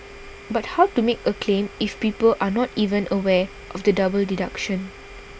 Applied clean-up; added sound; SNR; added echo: none; Domestic sounds, home sounds; 20 dB; none.